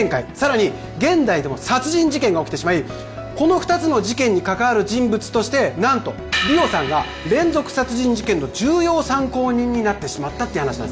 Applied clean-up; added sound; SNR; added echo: none; none; none; none.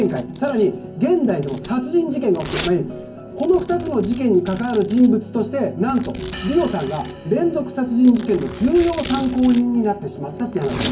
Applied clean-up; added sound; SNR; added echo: none; Domestic sounds, home sounds; 14 dB; reverberation time 0.3 s.